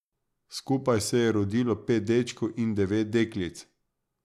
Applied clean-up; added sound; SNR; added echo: none; none; none; none.